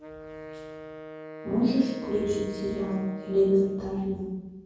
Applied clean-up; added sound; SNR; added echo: none; Wind instrument, woodwind instrument; 14 dB; reverberation time 1.3 s.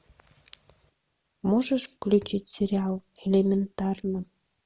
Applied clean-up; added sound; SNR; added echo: none; none; none; none.